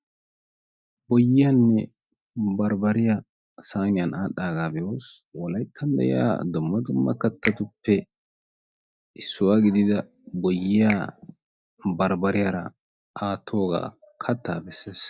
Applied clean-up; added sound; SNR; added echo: neural mask model DeepFilterNet 3.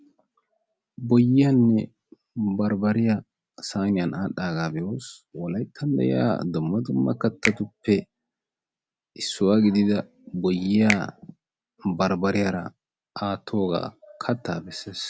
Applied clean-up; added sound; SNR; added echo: none; Finger snapping; 11 dB; none.